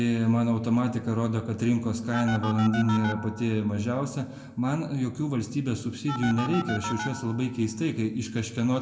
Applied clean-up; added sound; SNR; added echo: none; Telephone; 13 dB; reverberation time 0.5 s.